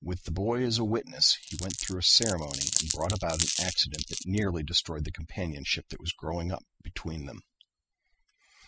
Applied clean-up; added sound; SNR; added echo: classical method spectral subtraction.